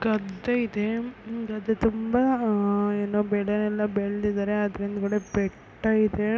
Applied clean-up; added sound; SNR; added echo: none; none; none; none.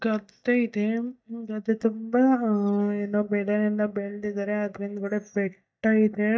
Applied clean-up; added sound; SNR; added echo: neural mask model DeepFilterNet 3.